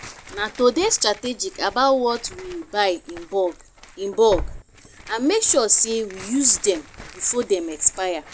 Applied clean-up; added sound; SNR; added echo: none; Tearing; 17 dB; none.